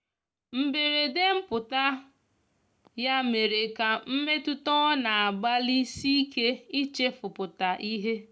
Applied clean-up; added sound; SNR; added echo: none; none; none; none.